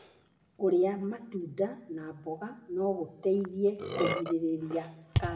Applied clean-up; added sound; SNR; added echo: none; Burping, eructation; 11 dB; reverberation time 0.6 s.